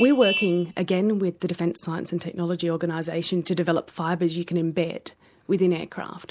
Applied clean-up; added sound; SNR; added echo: none; Vehicle horn, car horn, honking; 14 dB; none.